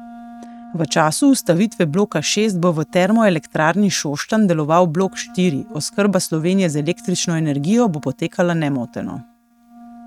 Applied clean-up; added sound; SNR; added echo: neural mask model RNNoise.